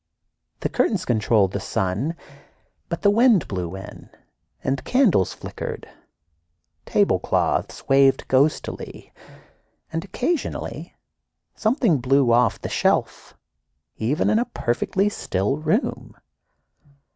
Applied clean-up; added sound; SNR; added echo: none; none; none; none.